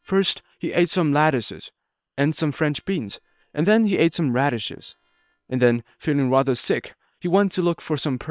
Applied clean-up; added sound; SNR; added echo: neural separator model SepFormer WHAM!.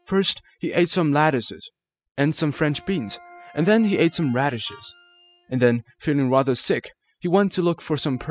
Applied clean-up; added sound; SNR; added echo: classical method spectral subtraction.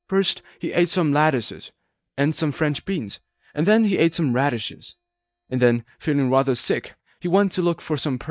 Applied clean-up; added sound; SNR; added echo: neural mask model DeepFilterNet 3.